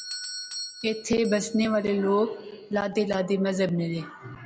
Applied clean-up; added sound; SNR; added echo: none; Doorbell; 15 dB; none.